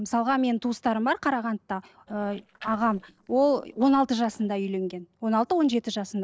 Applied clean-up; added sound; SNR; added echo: neural separator model SepFormer DNS4.